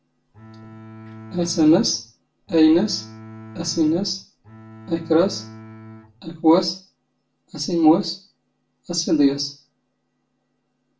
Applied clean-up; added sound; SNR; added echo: none; Bowed string instrument; 17 dB; reverberation time 0.3 s.